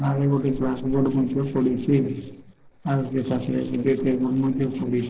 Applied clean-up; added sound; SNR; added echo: neural separator model SepFormer DNS4.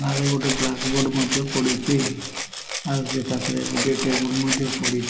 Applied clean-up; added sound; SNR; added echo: none; Rattle (instrument); 4 dB; reverberation time 0.3 s.